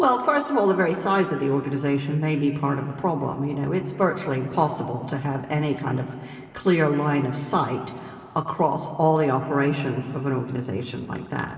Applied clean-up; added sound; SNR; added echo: none; none; none; reverberation time 2.8 s.